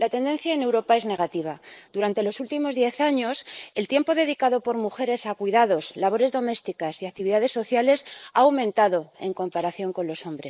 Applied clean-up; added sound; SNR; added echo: neural mask model Resemble Enhance denoiser.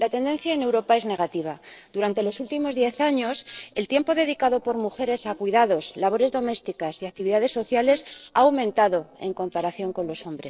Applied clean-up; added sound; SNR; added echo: neural separator model SepFormer DNS4.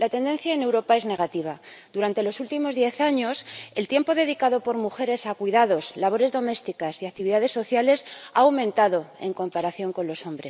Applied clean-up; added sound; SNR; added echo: none; none; none; none.